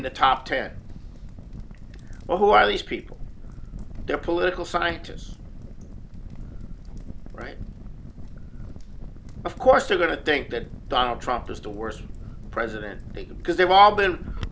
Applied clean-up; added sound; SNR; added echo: none; Crackle; 11 dB; none.